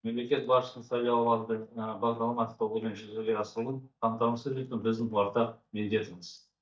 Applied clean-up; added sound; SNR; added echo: neural mask model DeepFilterNet 3.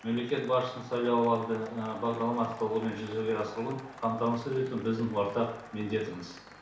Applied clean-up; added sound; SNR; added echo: none; Applause / Cheering; 18 dB; reverberation time 0.6 s.